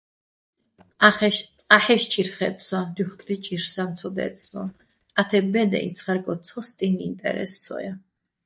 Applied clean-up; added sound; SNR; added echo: neural mask model DeepFilterNet 3.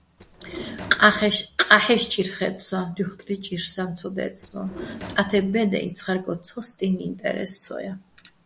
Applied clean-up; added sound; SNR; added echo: none; Drawer open or close; 13 dB; none.